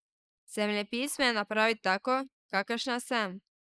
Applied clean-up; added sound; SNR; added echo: neural mask model Resemble Enhance denoiser.